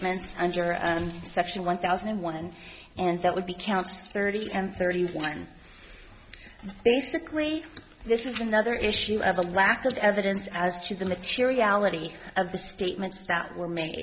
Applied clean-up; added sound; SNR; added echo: none; none; none; none.